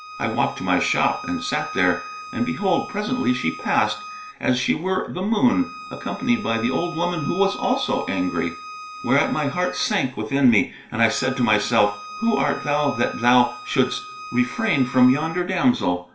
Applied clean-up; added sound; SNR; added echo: none; Bowed string instrument; 14 dB; reverberation time 0.4 s.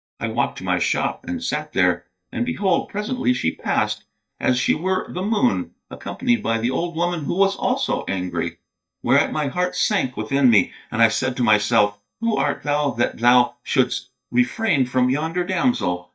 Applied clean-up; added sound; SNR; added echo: neural mask model DeepFilterNet 3.